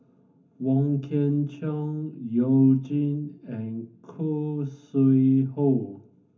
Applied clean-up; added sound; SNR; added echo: none; none; none; reverberation time 0.3 s.